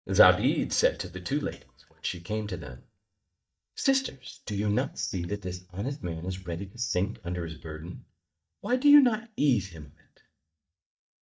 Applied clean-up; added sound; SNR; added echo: neural mask model DeepFilterNet 3.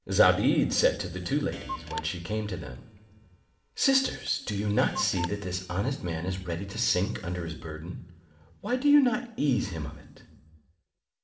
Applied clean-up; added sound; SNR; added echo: none; Clock; 15 dB; reverberation time 1.8 s.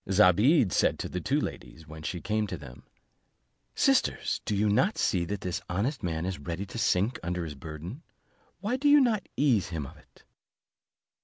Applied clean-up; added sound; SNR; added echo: none; none; none; none.